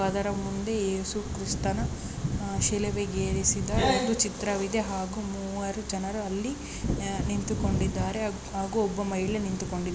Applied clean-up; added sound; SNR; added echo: none; Thunder / Wind; 5 dB; none.